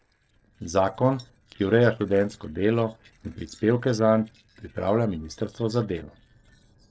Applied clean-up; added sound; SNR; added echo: neural separator model SepFormer DNS4.